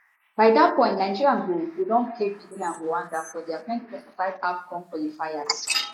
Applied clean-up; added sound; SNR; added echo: neural mask model Resemble Enhance denoiser.